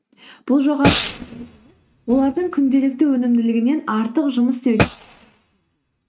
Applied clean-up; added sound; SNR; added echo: neural mask model RNNoise.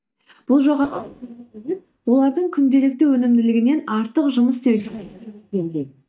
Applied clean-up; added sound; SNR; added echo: neural mask model DeepFilterNet 3.